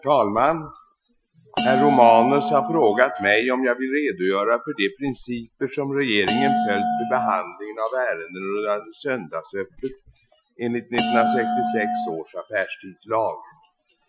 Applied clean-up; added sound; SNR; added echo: classical method Wiener filter.